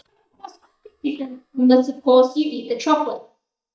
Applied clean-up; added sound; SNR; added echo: neural mask model DeepFilterNet 3.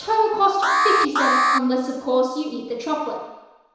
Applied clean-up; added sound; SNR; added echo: none; Alarm; -2 dB; reverberation time 1.0 s.